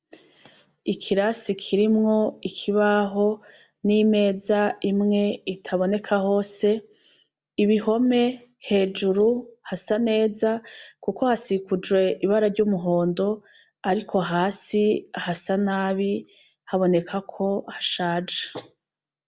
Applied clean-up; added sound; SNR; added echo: none; none; none; none.